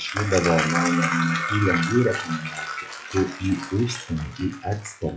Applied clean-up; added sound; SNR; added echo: classical method log-MMSE.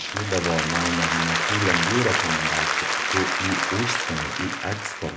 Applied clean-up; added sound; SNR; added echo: none; Applause; -3 dB; none.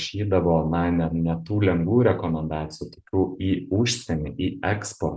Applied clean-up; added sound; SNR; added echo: none; none; none; none.